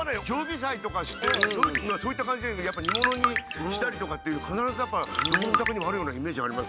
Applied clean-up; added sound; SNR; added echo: none; Trickle, dribble; 0 dB; none.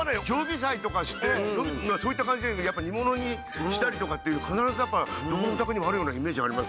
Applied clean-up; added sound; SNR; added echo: none; none; none; none.